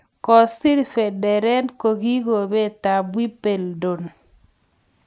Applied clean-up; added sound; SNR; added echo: none; none; none; none.